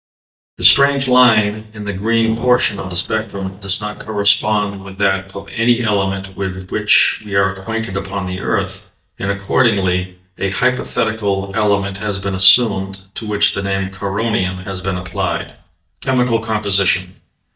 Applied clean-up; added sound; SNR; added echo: neural mask model DeepFilterNet 3.